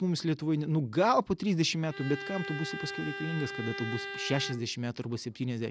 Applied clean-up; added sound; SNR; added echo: none; Bowed string instrument; 9 dB; none.